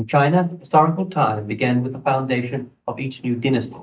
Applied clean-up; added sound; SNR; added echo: neural mask model DeepFilterNet 3.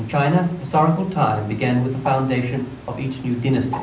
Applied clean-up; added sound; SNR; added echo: none; Bird; 16 dB; reverberation time 0.6 s.